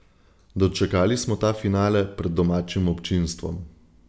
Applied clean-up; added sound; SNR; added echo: none; none; none; none.